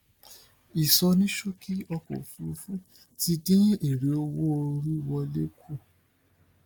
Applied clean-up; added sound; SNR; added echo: neural mask model Resemble Enhance denoiser.